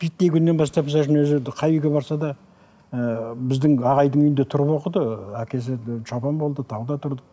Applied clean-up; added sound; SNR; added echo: none; none; none; none.